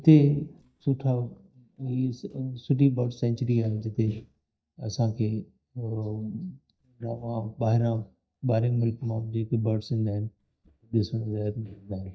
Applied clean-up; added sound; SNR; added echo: neural mask model DeepFilterNet 3.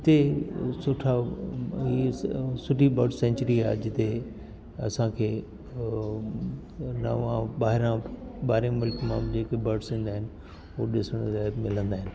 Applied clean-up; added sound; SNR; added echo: none; none; none; none.